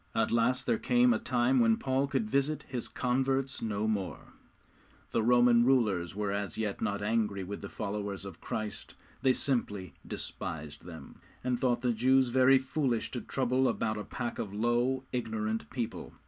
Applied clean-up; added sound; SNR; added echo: none; none; none; none.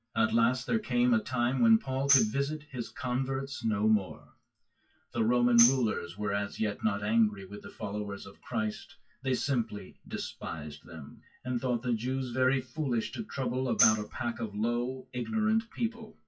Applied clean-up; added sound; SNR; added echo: classical method WPE with log-MMSE.